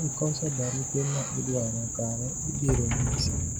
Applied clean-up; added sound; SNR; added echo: none; Sliding door; 4 dB; none.